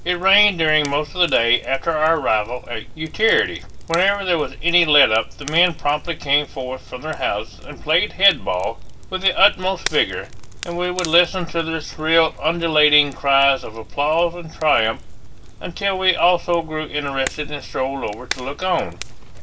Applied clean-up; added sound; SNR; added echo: none; Crackle; 18 dB; reverberation time 0.2 s.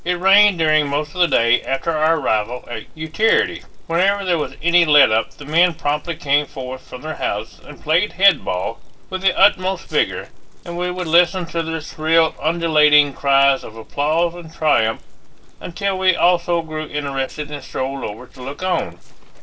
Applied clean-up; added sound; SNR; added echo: neural separator model SepFormer DNS4.